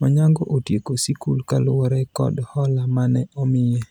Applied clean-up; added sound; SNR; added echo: none; none; none; none.